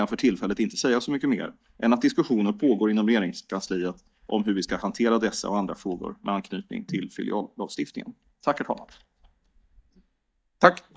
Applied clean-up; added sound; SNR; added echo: neural mask model DeepFilterNet 3.